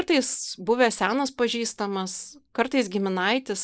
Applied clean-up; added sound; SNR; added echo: neural mask model Resemble Enhance denoiser.